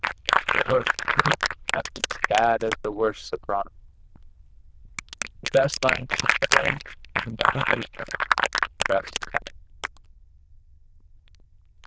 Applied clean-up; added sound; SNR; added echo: neural diffusion model UNIVERSE++.